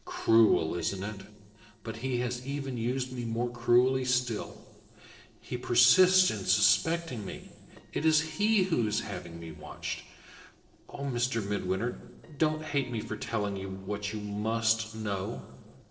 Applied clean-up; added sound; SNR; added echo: neural separator model SepFormer DNS4.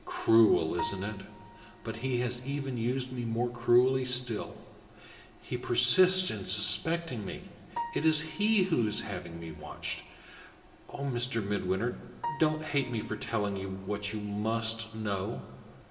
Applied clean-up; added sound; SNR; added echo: none; Piano; 16 dB; reverberation time 1.6 s.